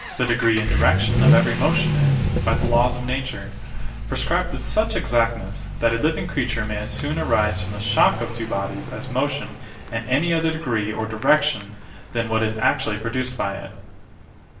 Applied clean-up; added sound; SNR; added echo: none; Accelerating, revving, vroom / Vehicle; 2 dB; reverberation time 0.8 s.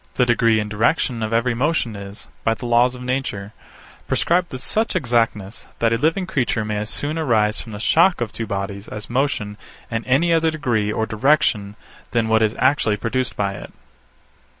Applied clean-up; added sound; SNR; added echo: none; none; none; none.